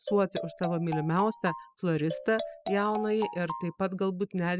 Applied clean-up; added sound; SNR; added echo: classical method spectral subtraction.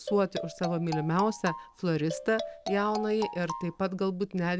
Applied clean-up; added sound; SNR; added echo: none; Marimba, xylophone; 9 dB; none.